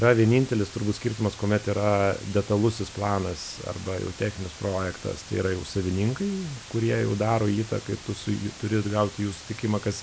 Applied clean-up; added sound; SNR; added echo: none; Water; 17 dB; none.